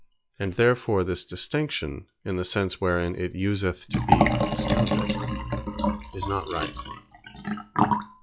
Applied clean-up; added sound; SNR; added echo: classical method log-MMSE.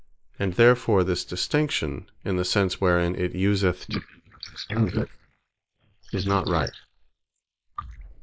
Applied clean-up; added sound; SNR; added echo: neural mask model Resemble Enhance denoiser.